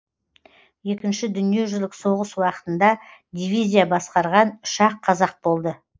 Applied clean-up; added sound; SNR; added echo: neural mask model Resemble Enhance denoiser.